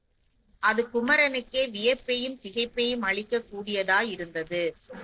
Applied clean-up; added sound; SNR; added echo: neural separator model SepFormer DNS4.